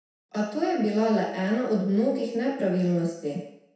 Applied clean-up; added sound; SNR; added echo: none; none; none; reverberation time 0.7 s.